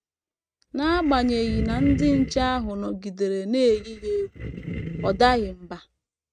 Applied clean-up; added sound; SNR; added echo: neural mask model RNNoise.